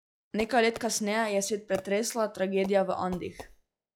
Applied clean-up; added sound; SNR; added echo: classical method log-MMSE.